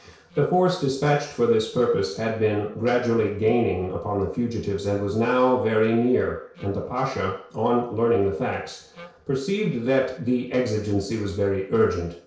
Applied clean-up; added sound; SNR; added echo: neural separator model SepFormer DNS4.